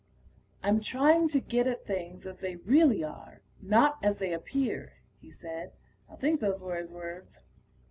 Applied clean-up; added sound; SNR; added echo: none; none; none; none.